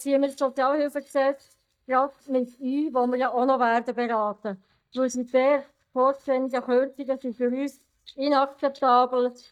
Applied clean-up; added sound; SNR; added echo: neural mask model DeepFilterNet 3.